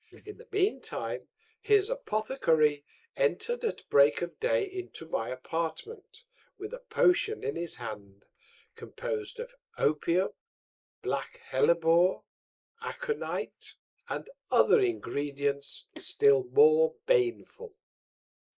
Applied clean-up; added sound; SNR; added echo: neural mask model Resemble Enhance denoiser.